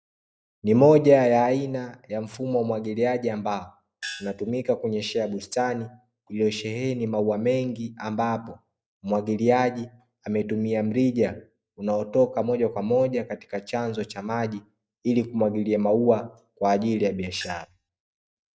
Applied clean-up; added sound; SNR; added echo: neural mask model DeepFilterNet 3.